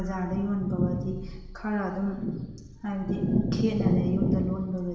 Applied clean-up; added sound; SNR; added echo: none; Purr; 18 dB; reverberation time 1.1 s.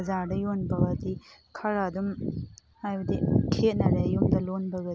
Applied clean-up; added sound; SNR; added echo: none; none; none; none.